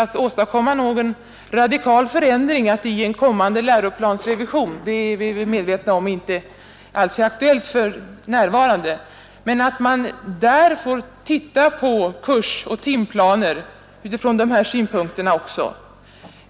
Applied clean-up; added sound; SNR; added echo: none; none; none; none.